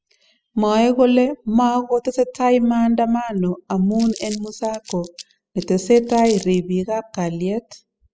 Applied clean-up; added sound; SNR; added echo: classical method spectral subtraction.